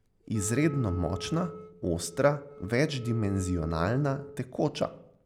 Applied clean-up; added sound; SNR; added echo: none; Wind instrument, woodwind instrument; 15 dB; none.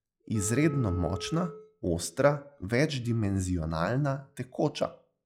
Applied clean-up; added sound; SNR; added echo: classical method log-MMSE.